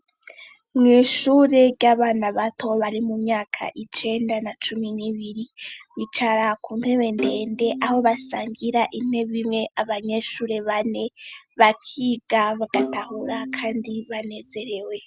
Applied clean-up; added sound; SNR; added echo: none; Bowed string instrument; 9 dB; none.